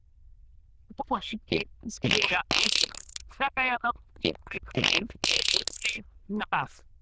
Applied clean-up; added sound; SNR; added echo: neural diffusion model UNIVERSE++.